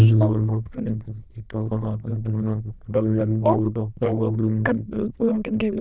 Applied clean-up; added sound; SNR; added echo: neural diffusion model UNIVERSE++.